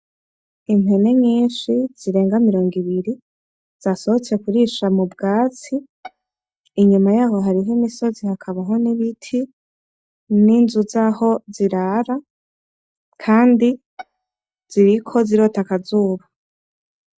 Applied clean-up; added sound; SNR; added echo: neural mask model DeepFilterNet 3.